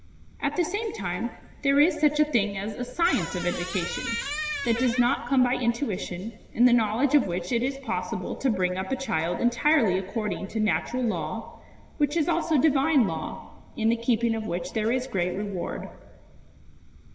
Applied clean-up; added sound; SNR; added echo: none; Squeak; 8 dB; reverberation time 1.4 s.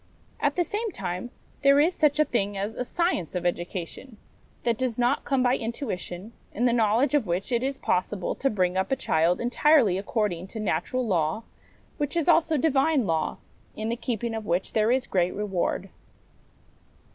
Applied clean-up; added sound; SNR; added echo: none; none; none; none.